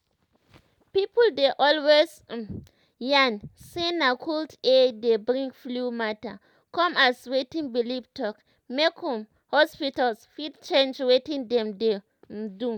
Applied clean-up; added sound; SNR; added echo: none; none; none; none.